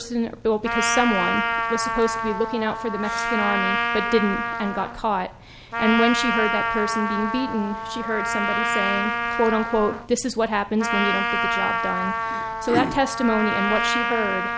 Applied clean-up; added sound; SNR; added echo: none; Trumpet; 1 dB; none.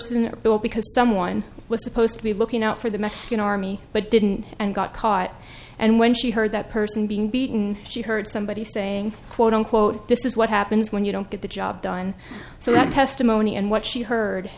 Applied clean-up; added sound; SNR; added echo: none; none; none; none.